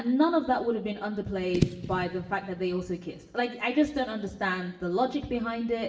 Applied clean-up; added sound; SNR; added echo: none; Fireworks / Boom; 8 dB; reverberation time 0.8 s.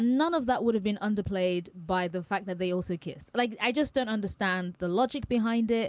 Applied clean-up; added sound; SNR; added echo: none; none; none; none.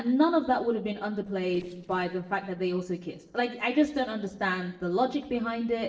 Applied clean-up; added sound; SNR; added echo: neural separator model SepFormer DNS4.